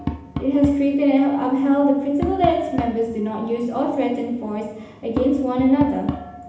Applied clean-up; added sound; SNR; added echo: none; Tap; 11 dB; reverberation time 0.8 s.